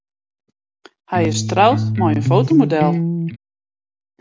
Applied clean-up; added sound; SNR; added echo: none; Electric guitar; -1 dB; none.